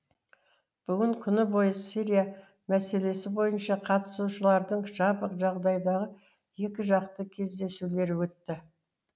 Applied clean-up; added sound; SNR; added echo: none; none; none; none.